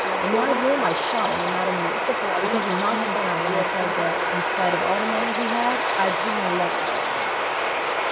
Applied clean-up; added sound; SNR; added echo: none; Bird vocalization, bird call, bird song; -5 dB; none.